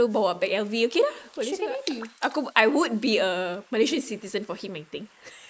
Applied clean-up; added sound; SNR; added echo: neural mask model Resemble Enhance denoiser.